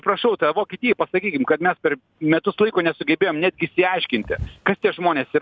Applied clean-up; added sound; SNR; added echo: none; none; none; none.